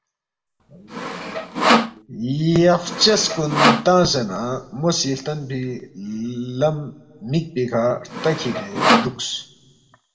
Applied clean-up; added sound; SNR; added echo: none; Sawing; -1 dB; reverberation time 1.0 s.